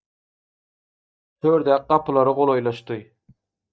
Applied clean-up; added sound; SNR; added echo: neural mask model DeepFilterNet 3.